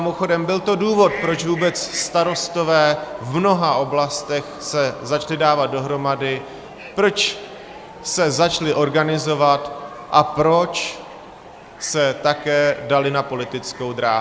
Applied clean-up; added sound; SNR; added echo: none; Bird / Fowl; 19 dB; none.